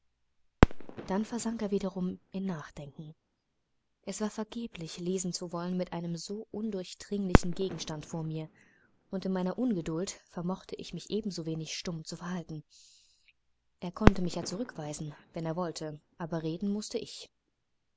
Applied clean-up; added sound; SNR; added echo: none; Fireworks; -1 dB; none.